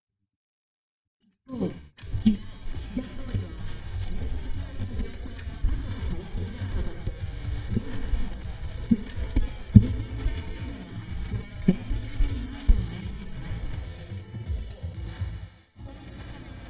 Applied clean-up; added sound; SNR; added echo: neural mask model DeepFilterNet 3.